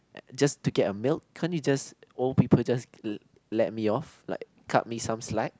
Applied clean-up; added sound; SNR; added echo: none; none; none; none.